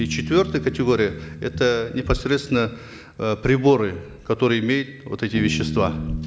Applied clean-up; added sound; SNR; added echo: none; Bass guitar; 10 dB; none.